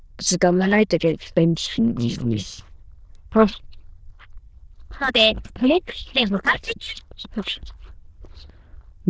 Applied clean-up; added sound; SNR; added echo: neural diffusion model UNIVERSE++.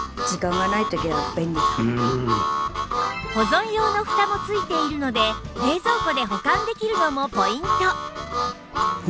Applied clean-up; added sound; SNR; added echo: none; Harmonica; 1 dB; none.